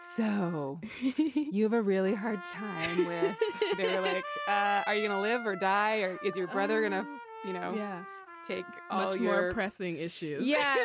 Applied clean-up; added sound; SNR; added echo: none; Trumpet; 13 dB; none.